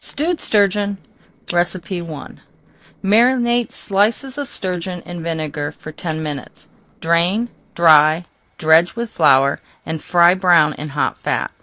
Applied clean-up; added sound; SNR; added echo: neural separator model SepFormer DNS4.